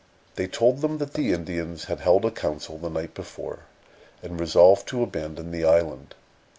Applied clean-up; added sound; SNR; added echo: none; none; none; none.